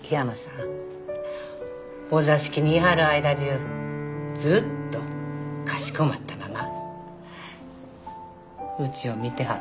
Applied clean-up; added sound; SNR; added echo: none; Bowed string instrument; 10 dB; none.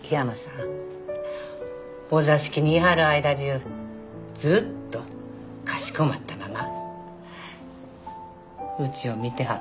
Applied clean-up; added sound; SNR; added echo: none; none; none; none.